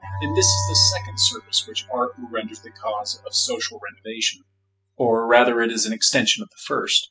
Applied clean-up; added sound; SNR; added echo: classical method spectral subtraction.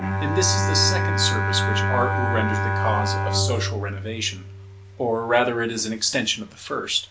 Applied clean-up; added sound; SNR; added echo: none; Bowed string instrument; -1 dB; none.